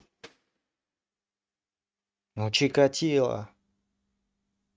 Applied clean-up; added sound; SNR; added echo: neural mask model RNNoise.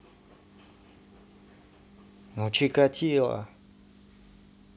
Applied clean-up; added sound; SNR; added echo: none; none; none; none.